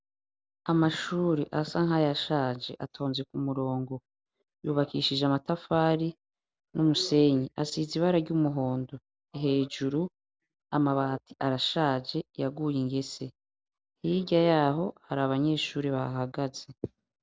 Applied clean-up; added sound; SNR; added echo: none; none; none; none.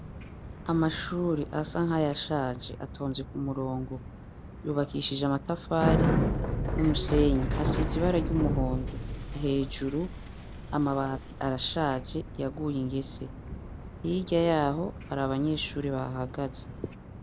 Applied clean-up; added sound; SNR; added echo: none; Bicycle; 4 dB; none.